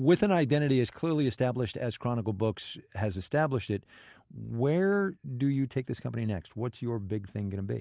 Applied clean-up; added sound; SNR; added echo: none; none; none; none.